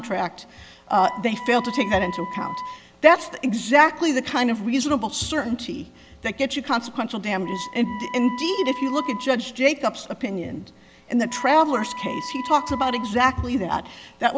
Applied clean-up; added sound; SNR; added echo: none; Wind instrument, woodwind instrument; 13 dB; none.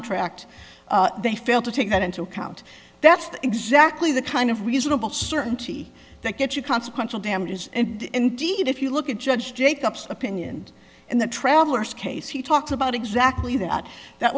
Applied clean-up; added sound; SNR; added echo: none; none; none; none.